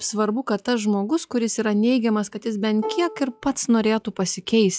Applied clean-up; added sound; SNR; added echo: classical method log-MMSE.